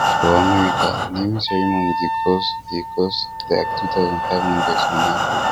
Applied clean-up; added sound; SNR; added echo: none; Wind instrument, woodwind instrument + Breathing; -1 dB; none.